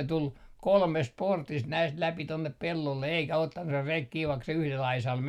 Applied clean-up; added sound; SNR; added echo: none; none; none; none.